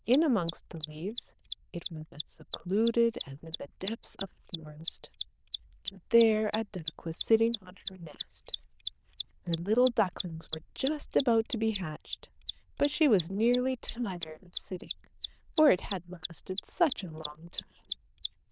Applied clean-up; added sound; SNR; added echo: neural diffusion model UNIVERSE++.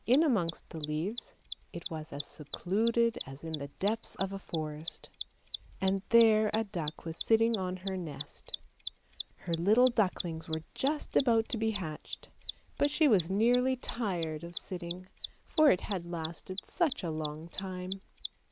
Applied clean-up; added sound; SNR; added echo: none; Mechanisms; 14 dB; none.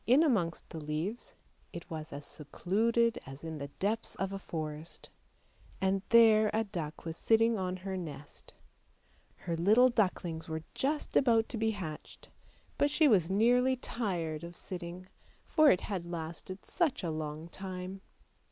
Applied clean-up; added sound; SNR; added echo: none; none; none; none.